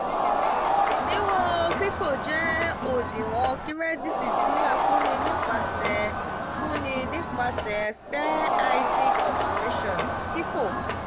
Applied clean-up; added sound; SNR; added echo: none; Crowd; -4 dB; none.